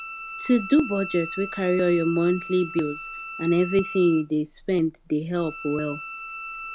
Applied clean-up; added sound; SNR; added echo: none; Bowed string instrument; 12 dB; none.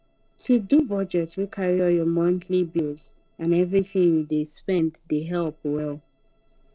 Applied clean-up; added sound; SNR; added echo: neural separator model SepFormer DNS4.